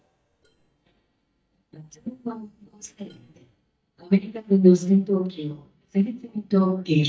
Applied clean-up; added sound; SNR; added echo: neural mask model DeepFilterNet 3.